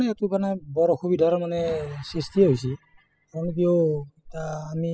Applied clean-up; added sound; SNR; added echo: classical method spectral subtraction.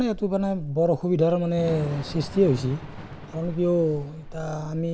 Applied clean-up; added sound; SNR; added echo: none; Thunder / Rain; 14 dB; none.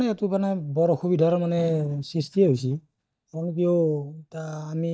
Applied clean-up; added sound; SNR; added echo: neural mask model DeepFilterNet 3.